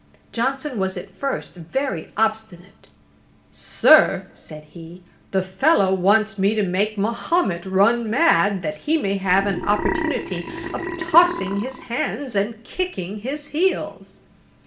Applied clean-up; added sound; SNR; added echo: none; Burping, eructation; 6 dB; reverberation time 0.8 s.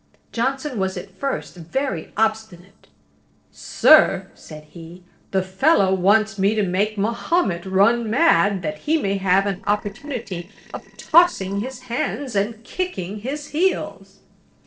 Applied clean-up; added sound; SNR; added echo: neural separator model SepFormer DNS4.